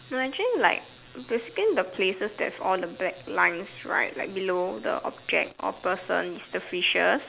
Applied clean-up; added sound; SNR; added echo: none; none; none; none.